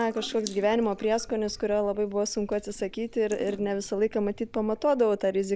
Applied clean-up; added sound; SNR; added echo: none; Drip / Sink (filling or washing) / Water tap, faucet; 18 dB; none.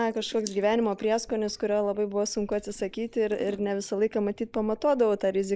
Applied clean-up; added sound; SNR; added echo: neural mask model Resemble Enhance denoiser.